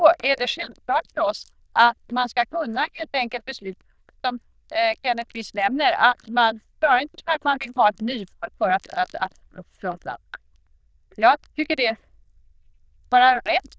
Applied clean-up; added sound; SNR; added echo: neural diffusion model UNIVERSE++.